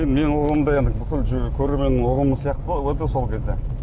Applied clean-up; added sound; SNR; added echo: none; none; none; none.